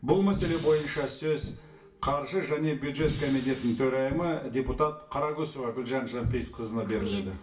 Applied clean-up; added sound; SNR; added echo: none; Fire; 10 dB; reverberation time 0.3 s.